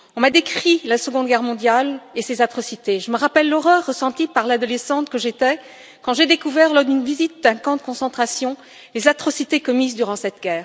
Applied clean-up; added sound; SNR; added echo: none; none; none; none.